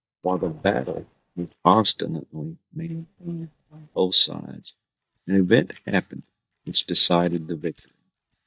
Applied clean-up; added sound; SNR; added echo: neural mask model DeepFilterNet 3.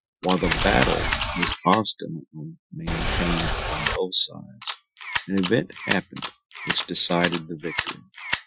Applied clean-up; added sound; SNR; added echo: classical method Wiener filter.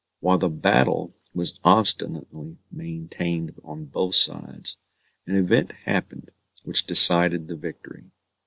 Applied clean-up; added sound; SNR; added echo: none; none; none; none.